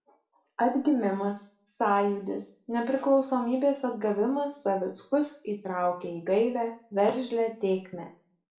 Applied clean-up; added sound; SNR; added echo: none; none; none; reverberation time 0.4 s.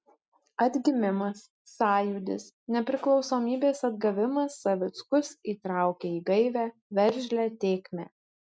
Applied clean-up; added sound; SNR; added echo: none; none; none; none.